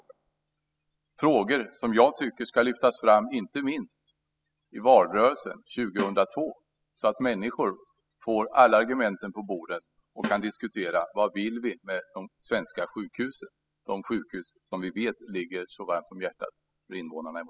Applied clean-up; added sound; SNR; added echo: classical method spectral subtraction.